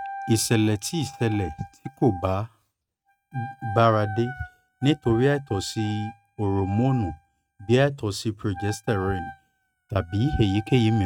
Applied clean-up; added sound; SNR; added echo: neural mask model RNNoise.